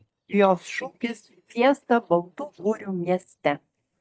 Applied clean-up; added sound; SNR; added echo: neural mask model DeepFilterNet 3.